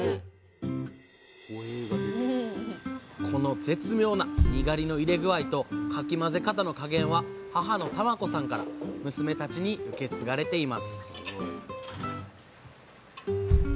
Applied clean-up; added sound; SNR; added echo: none; Bass drum; 6 dB; none.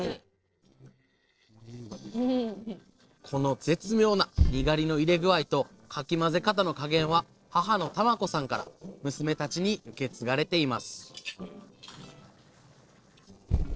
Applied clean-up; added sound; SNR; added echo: neural separator model SepFormer DNS4.